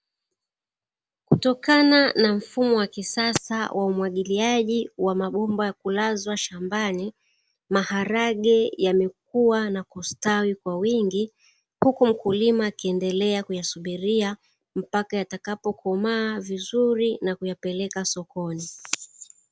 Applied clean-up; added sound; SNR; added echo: none; none; none; none.